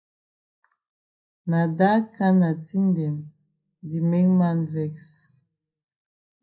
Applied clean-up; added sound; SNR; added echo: none; none; none; reverberation time 0.4 s.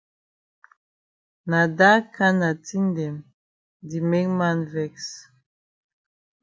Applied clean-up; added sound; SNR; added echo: none; none; none; none.